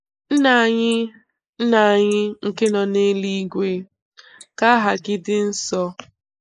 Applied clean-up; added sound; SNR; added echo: neural mask model Resemble Enhance denoiser.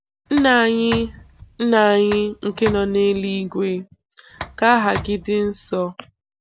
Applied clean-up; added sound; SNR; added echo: none; Tick; 14 dB; none.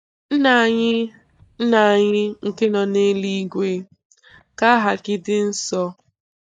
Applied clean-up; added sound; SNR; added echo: neural mask model DeepFilterNet 3.